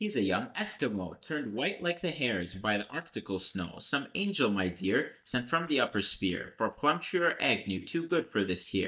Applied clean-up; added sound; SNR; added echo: neural mask model DeepFilterNet 3.